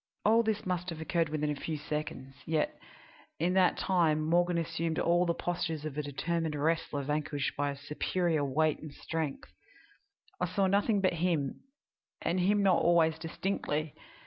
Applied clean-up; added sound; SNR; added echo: none; none; none; none.